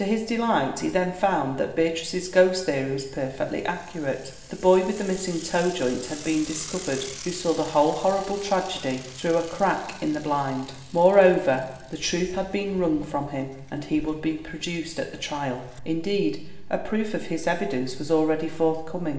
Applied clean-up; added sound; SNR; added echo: none; Mechanisms / Bicycle; 15 dB; reverberation time 0.9 s.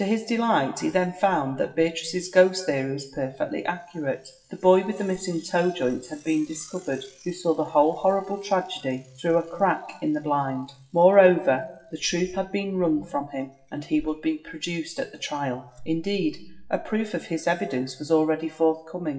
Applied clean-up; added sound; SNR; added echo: classical method WPE with log-MMSE.